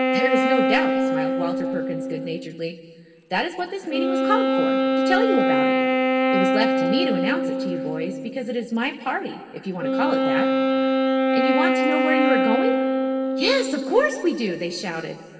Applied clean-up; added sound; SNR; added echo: none; Wind instrument, woodwind instrument; -4 dB; reverberation time 2.6 s.